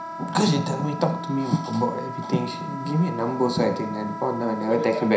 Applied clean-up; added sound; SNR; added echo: none; Wind instrument, woodwind instrument; 10 dB; reverberation time 0.5 s.